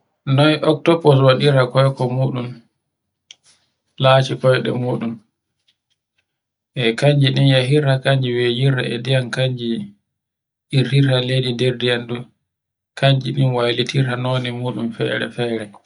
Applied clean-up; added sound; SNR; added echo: none; none; none; none.